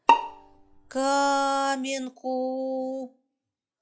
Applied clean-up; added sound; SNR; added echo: classical method log-MMSE.